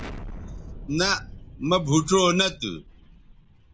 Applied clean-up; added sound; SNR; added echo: none; Explosion; 14 dB; none.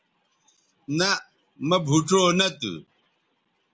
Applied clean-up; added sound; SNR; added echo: none; none; none; none.